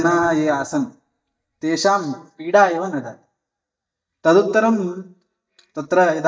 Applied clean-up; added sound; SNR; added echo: neural mask model DeepFilterNet 3.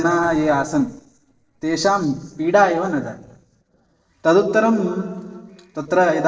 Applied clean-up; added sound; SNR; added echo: neural separator model SepFormer DNS4.